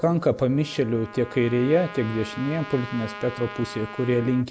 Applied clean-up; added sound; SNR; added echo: none; Trumpet; 15 dB; none.